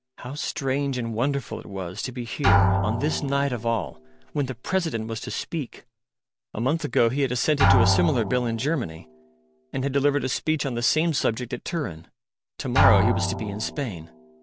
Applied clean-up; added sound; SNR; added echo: none; Drum; 2 dB; none.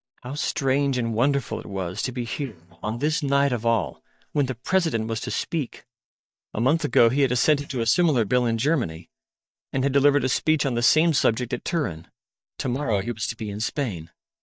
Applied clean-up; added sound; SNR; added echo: neural mask model DeepFilterNet 3.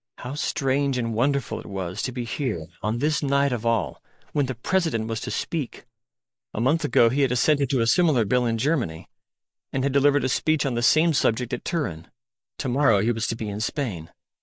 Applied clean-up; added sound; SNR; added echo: neural mask model Resemble Enhance denoiser.